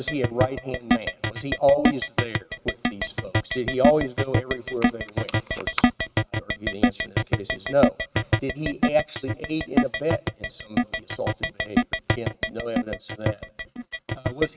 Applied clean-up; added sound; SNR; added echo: neural mask model RNNoise.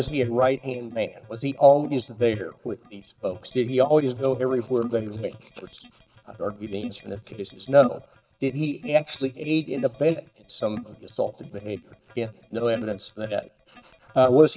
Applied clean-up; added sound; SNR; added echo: neural mask model DeepFilterNet 3.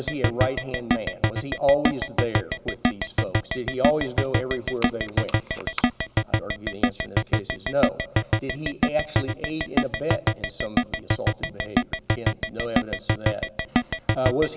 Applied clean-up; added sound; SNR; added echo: none; Keyboard (musical); -4 dB; none.